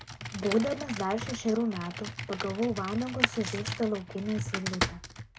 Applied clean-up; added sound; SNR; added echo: none; Glass + Computer keyboard; 4 dB; none.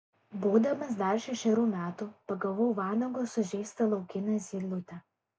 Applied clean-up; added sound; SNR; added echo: none; none; none; none.